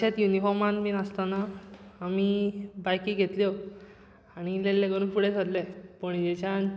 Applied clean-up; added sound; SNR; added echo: none; none; none; none.